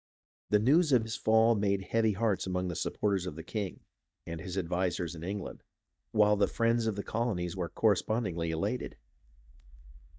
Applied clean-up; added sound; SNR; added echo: neural mask model DeepFilterNet 3.